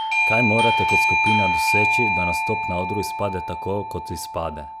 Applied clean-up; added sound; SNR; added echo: none; Doorbell; -5 dB; none.